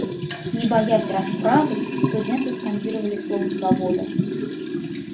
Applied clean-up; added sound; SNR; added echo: none; Liquid; 1 dB; reverberation time 0.2 s.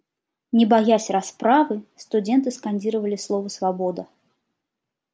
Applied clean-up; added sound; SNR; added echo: none; none; none; none.